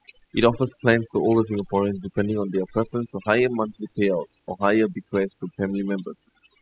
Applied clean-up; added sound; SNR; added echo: classical method spectral subtraction.